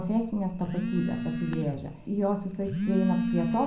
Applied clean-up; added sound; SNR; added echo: none; Telephone; 3 dB; reverberation time 0.6 s.